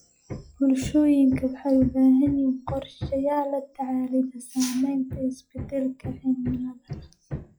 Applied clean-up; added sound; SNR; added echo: classical method log-MMSE.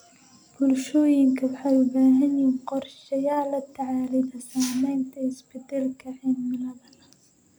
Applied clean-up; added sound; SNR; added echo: none; none; none; none.